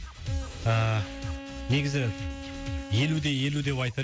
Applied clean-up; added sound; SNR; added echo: none; Bowed string instrument; 13 dB; none.